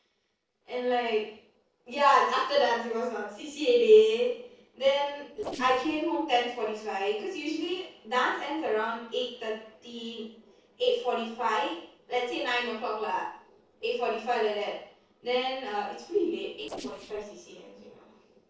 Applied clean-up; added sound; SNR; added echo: neural separator model SepFormer DNS4.